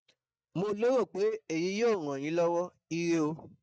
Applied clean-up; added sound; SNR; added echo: neural mask model DeepFilterNet 3.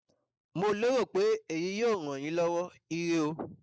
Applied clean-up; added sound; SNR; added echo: neural mask model Resemble Enhance denoiser.